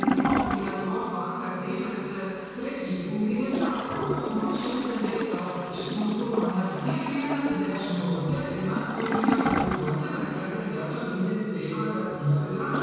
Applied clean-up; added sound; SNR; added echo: none; Toilet flush / Gurgling; 4 dB; reverberation time 2.1 s.